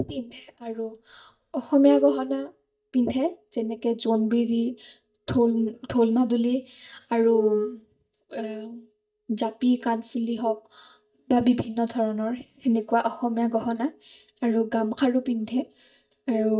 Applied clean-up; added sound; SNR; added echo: neural mask model DeepFilterNet 3.